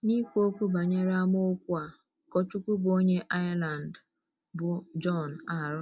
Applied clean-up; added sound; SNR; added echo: none; none; none; none.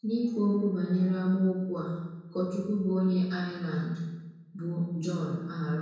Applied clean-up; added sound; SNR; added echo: none; none; none; reverberation time 1.0 s.